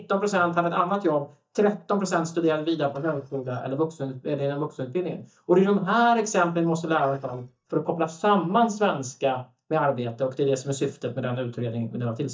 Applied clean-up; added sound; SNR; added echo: neural mask model DeepFilterNet 3.